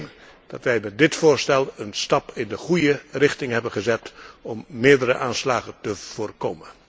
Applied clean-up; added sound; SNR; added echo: none; none; none; none.